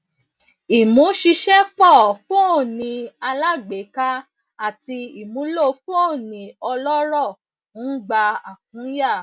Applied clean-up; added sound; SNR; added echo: none; none; none; none.